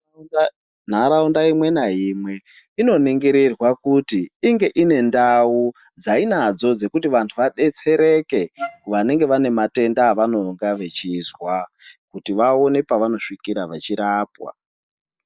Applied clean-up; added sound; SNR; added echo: neural mask model DeepFilterNet 3.